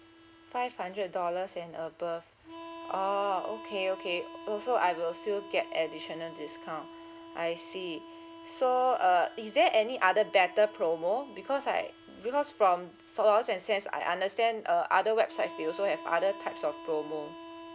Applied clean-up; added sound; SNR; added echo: none; Harmonica; 17 dB; none.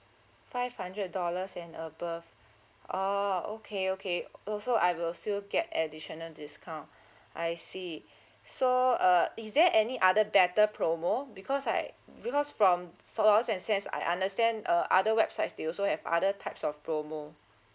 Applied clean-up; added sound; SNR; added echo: none; none; none; none.